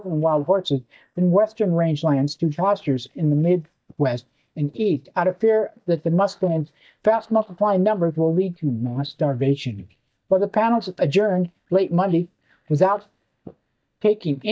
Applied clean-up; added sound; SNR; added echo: neural mask model DeepFilterNet 3.